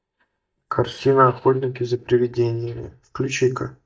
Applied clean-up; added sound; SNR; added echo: neural mask model DeepFilterNet 3.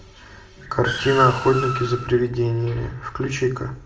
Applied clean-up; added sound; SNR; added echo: none; Car; 9 dB; reverberation time 0.6 s.